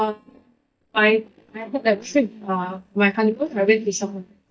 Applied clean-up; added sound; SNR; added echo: neural mask model DeepFilterNet 3.